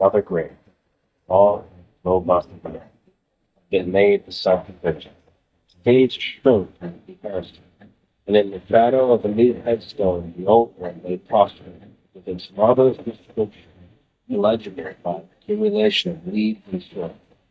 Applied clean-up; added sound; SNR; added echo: neural mask model DeepFilterNet 3.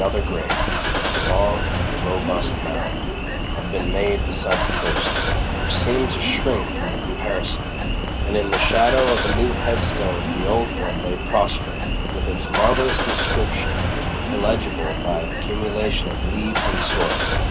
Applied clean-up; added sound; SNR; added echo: none; Engine starting / Car; -3 dB; none.